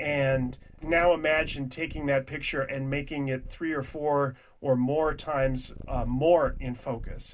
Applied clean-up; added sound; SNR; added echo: none; Purr; 12 dB; reverberation time 0.2 s.